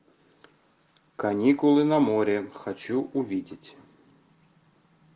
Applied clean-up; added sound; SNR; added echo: none; none; none; none.